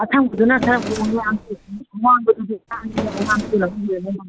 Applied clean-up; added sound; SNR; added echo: none; Drawer open or close; 10 dB; none.